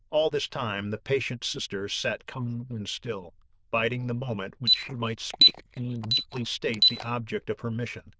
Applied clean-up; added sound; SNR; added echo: neural diffusion model UNIVERSE++.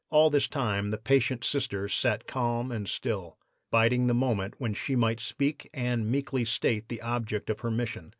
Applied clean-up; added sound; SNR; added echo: none; none; none; none.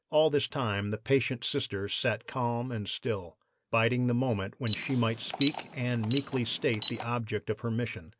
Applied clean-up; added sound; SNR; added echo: none; Alarm; -2 dB; none.